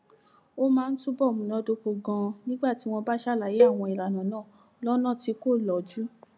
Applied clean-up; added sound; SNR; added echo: none; Cowbell; 0 dB; none.